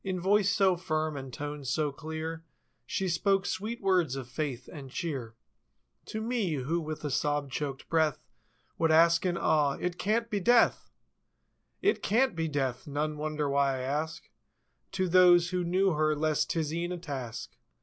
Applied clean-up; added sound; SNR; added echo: none; none; none; none.